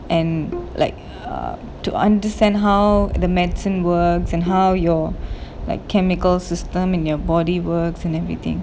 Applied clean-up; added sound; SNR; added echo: none; Bowed string instrument; 16 dB; none.